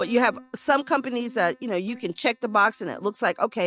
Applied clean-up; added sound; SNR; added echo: neural mask model DeepFilterNet 3.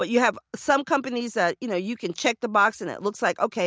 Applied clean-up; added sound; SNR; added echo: none; none; none; none.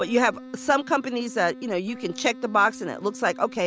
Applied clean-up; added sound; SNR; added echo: none; Wind instrument, woodwind instrument; 16 dB; none.